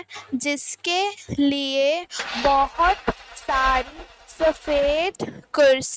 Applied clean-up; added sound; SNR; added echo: neural mask model RNNoise.